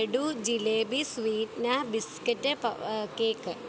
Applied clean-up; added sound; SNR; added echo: none; none; none; none.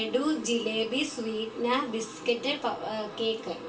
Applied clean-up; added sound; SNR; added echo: none; none; none; reverberation time 0.3 s.